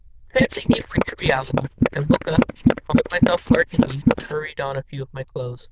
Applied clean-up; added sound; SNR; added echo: neural diffusion model UNIVERSE++.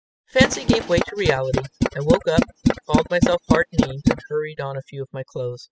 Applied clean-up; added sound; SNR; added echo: classical method spectral subtraction.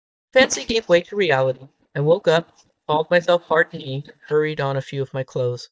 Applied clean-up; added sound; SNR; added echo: neural mask model DeepFilterNet 3.